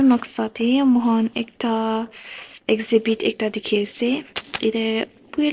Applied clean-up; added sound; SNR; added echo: neural separator model SepFormer DNS4.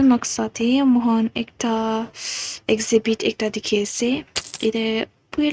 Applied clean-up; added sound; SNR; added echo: neural mask model RNNoise.